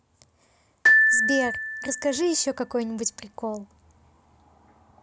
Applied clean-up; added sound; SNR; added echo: none; Glockenspiel; -4 dB; none.